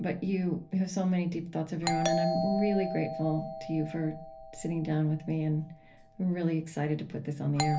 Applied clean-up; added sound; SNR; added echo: none; Doorbell; 6 dB; reverberation time 0.3 s.